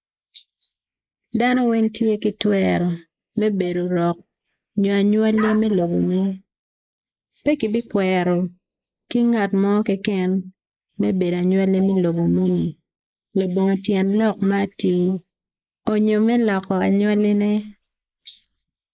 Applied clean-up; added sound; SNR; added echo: neural mask model Resemble Enhance denoiser.